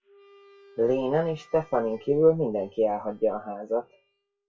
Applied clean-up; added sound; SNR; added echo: classical method WPE with log-MMSE.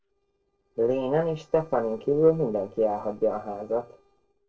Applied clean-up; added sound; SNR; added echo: neural separator model SepFormer DNS4.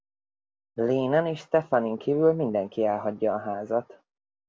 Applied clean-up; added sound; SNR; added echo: none; none; none; none.